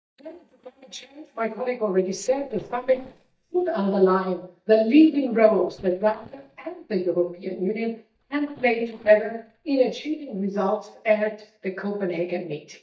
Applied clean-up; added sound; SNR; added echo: neural mask model DeepFilterNet 3.